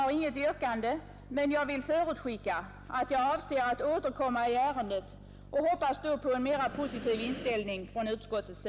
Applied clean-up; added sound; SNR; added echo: none; Breathing; 13 dB; none.